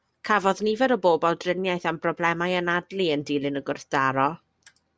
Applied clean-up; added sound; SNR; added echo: none; none; none; none.